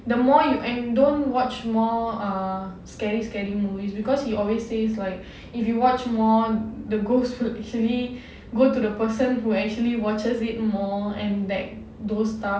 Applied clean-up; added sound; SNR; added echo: none; none; none; none.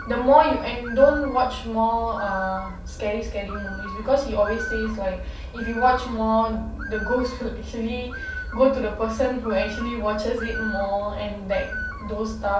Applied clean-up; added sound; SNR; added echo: none; Bird; 13 dB; reverberation time 0.2 s.